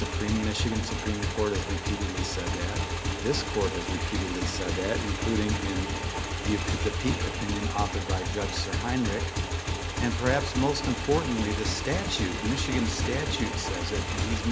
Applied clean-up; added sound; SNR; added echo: none; Motorcycle / Engine; -1 dB; none.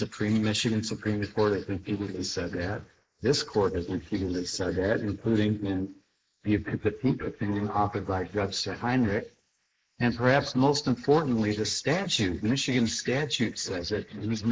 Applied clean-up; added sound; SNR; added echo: neural mask model Resemble Enhance denoiser.